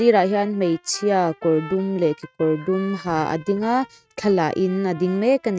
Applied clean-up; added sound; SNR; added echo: neural mask model RNNoise.